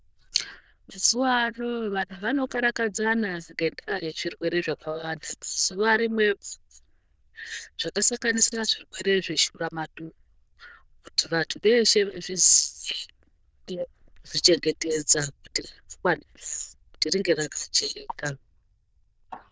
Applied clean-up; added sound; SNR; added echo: neural diffusion model UNIVERSE++.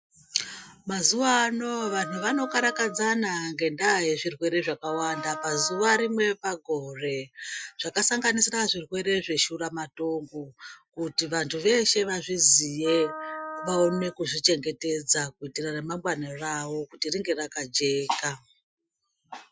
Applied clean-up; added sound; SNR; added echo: classical method Wiener filter.